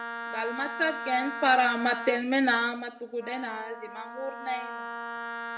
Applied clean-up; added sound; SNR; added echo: none; Wind instrument, woodwind instrument; 8 dB; reverberation time 0.6 s.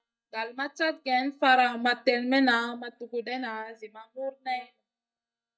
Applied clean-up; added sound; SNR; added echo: neural mask model DeepFilterNet 3.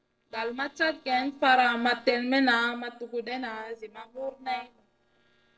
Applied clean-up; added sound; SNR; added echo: neural separator model SepFormer DNS4.